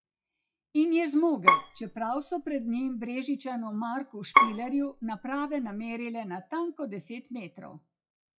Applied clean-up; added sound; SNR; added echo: classical method WPE with log-MMSE.